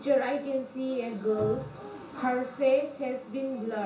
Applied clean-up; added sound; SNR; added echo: none; none; none; reverberation time 0.7 s.